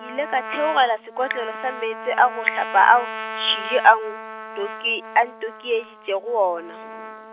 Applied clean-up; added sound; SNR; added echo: none; Trumpet; 12 dB; none.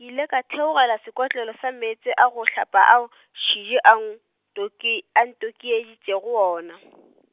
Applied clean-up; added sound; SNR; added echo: none; none; none; none.